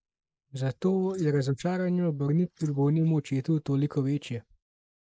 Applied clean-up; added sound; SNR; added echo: neural mask model Resemble Enhance denoiser.